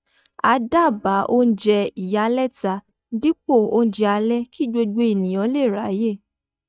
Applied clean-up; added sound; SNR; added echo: neural mask model DeepFilterNet 3.